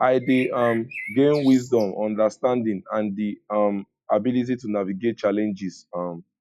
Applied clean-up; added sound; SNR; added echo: classical method log-MMSE.